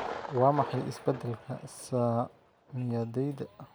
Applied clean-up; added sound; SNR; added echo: none; Thunder; 13 dB; none.